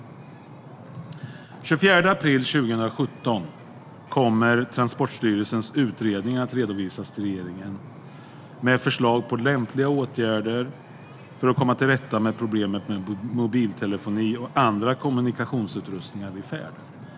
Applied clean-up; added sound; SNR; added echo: none; Wind / Ocean; 18 dB; none.